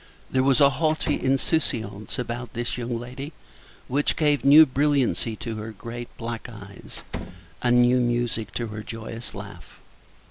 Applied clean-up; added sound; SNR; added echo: none; Slam; 11 dB; none.